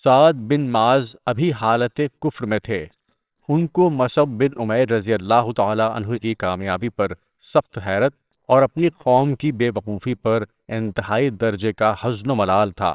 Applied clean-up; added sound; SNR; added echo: neural separator model SepFormer WHAMR!.